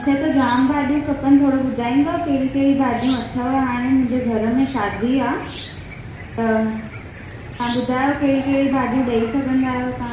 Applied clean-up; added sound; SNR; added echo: none; Cricket / Chicken, rooster; 13 dB; reverberation time 0.7 s.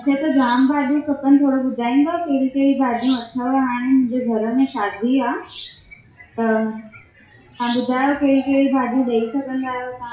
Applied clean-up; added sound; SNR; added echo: classical method WPE with log-MMSE.